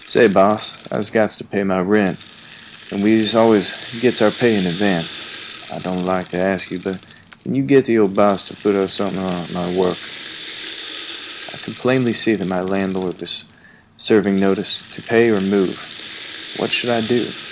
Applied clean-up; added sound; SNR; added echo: none; Rattle (instrument); 13 dB; none.